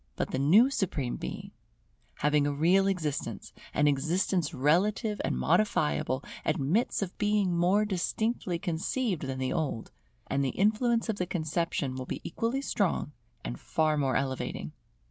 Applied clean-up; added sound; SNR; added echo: none; none; none; none.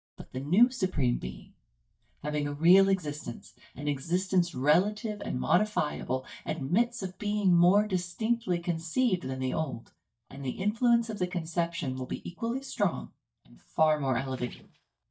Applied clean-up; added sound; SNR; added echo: neural mask model DeepFilterNet 3.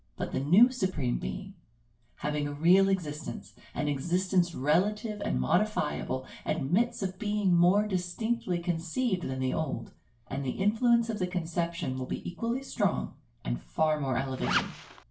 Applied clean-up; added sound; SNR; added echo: none; Zipper (clothing); 5 dB; reverberation time 0.3 s.